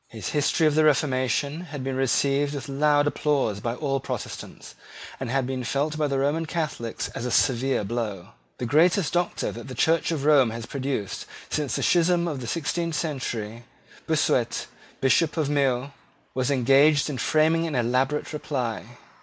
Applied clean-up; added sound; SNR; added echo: none; none; none; none.